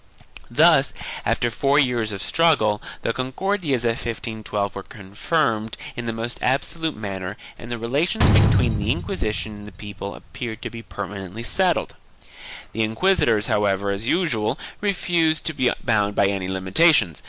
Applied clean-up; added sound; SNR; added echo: none; Slam; 1 dB; none.